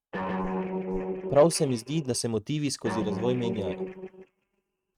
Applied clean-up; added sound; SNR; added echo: neural mask model RNNoise.